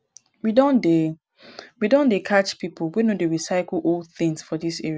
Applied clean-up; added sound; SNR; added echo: none; none; none; none.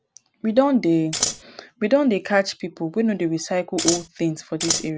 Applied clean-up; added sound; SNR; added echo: none; Scissors; 2 dB; none.